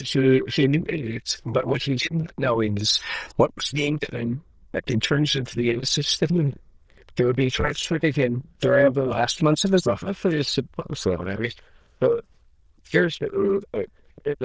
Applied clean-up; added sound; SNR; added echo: neural diffusion model UNIVERSE++.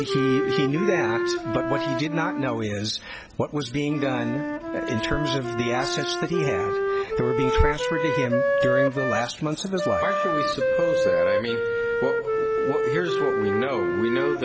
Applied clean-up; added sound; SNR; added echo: none; Wind instrument, woodwind instrument; -2 dB; none.